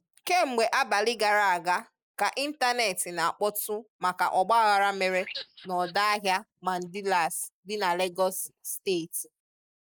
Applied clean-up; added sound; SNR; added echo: neural mask model Resemble Enhance denoiser.